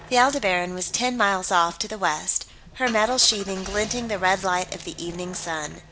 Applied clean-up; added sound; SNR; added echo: none; Engine starting / Car; 18 dB; none.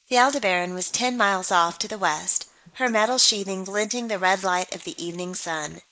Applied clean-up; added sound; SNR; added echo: neural mask model Resemble Enhance denoiser.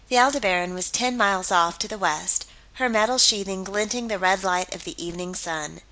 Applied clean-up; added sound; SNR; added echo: none; none; none; none.